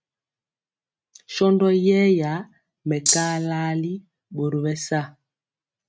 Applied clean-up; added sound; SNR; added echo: neural mask model RNNoise.